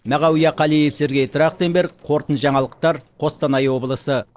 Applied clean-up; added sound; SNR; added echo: neural separator model SepFormer DNS4.